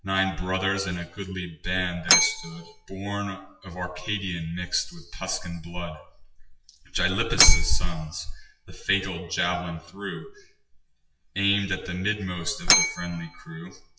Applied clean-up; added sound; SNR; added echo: classical method WPE with log-MMSE.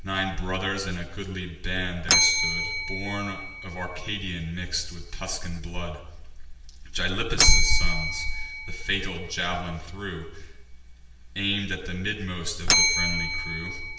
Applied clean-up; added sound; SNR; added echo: none; Bell; 2 dB; reverberation time 0.8 s.